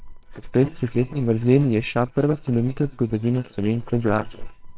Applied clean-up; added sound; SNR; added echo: neural separator model SepFormer WHAMR!.